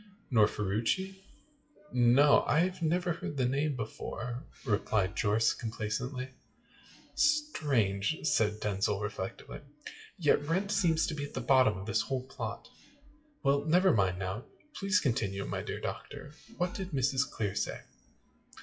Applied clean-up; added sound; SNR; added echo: classical method WPE with log-MMSE.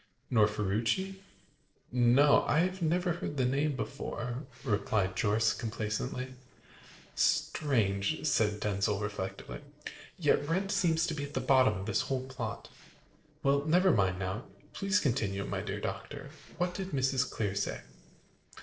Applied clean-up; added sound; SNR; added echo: neural separator model SepFormer DNS4.